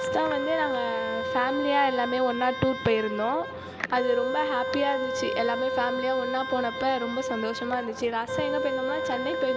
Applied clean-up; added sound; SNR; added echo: none; Wind instrument, woodwind instrument; 3 dB; none.